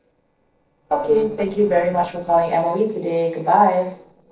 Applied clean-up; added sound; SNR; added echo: neural separator model SepFormer DNS4.